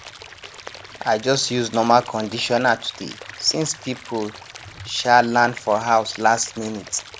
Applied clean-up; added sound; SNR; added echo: none; Stream / Liquid; 18 dB; none.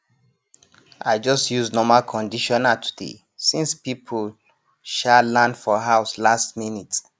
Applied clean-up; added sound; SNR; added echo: none; none; none; none.